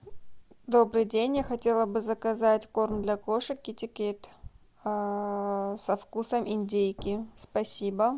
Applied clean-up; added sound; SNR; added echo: none; Thump, thud; 17 dB; none.